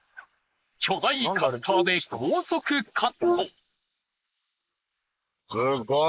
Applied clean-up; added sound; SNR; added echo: neural mask model Resemble Enhance denoiser.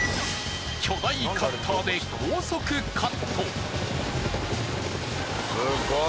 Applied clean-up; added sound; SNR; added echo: none; none; none; none.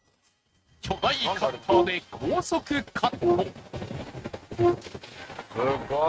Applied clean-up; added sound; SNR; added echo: neural mask model RNNoise.